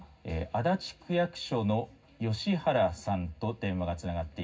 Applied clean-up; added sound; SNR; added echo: none; none; none; reverberation time 0.4 s.